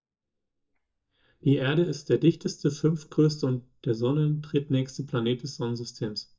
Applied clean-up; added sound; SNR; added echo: neural mask model DeepFilterNet 3.